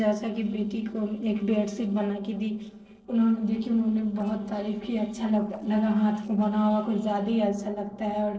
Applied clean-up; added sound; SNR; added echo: neural separator model SepFormer DNS4.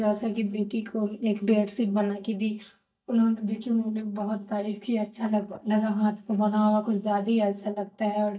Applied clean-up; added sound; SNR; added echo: neural mask model DeepFilterNet 3.